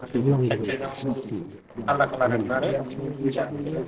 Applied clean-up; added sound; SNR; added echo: neural separator model SepFormer DNS4.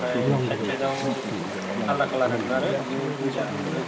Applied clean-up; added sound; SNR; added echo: none; Chatter / Stream; 0 dB; reverberation time 0.4 s.